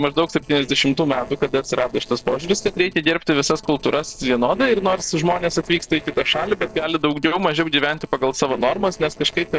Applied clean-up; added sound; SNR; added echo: neural separator model SepFormer DNS4.